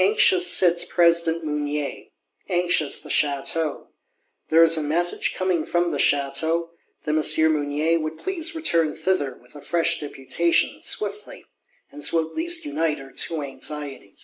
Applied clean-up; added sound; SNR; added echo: none; none; none; none.